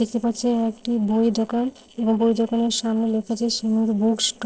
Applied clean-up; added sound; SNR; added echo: neural separator model SepFormer DNS4.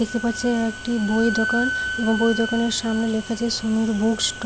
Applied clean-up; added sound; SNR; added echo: none; Wind instrument, woodwind instrument; 8 dB; none.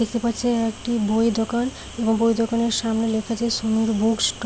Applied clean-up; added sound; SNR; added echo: none; none; none; none.